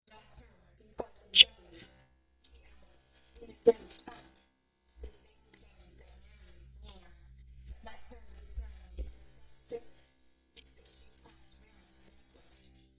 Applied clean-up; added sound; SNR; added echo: neural mask model DeepFilterNet 3.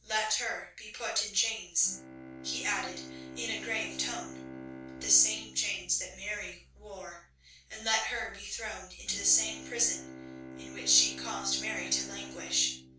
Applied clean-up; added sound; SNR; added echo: none; Bowed string instrument; 14 dB; reverberation time 0.3 s.